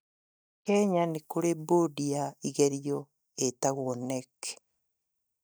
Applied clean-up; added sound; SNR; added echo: neural mask model DeepFilterNet 3.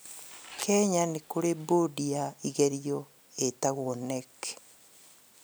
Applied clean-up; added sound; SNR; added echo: none; Fire; 19 dB; none.